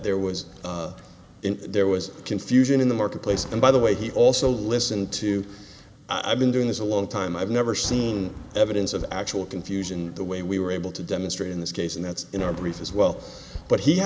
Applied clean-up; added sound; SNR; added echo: none; Fireworks; 19 dB; none.